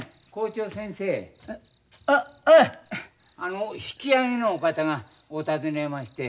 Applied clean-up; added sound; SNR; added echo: none; none; none; none.